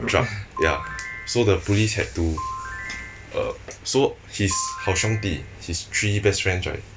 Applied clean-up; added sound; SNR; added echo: none; Ringtone / Chime; 10 dB; none.